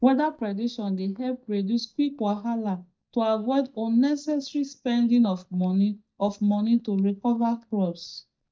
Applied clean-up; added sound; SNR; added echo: neural mask model DeepFilterNet 3.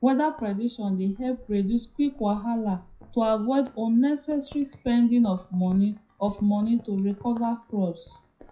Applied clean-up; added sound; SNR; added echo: classical method WPE with log-MMSE.